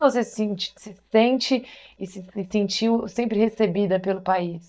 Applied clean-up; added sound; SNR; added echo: neural mask model DeepFilterNet 3.